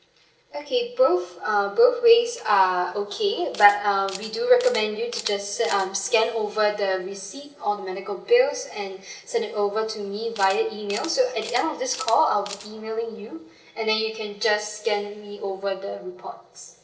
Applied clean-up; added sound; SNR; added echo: neural separator model SepFormer DNS4.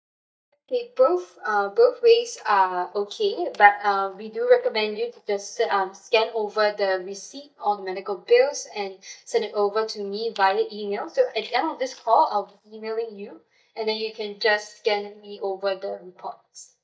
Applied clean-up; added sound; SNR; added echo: neural mask model DeepFilterNet 3.